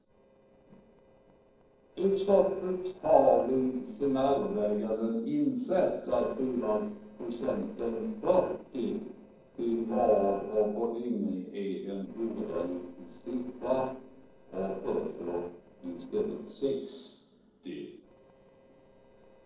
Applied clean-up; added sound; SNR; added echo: neural separator model SepFormer DNS4.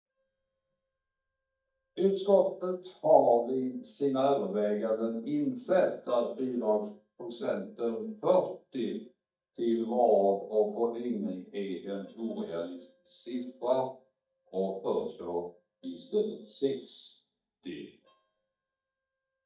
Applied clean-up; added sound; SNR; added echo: neural mask model DeepFilterNet 3.